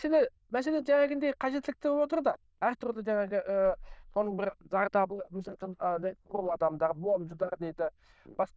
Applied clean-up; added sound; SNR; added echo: neural diffusion model UNIVERSE++.